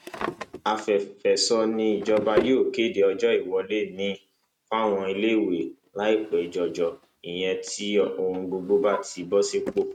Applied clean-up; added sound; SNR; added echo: neural mask model RNNoise.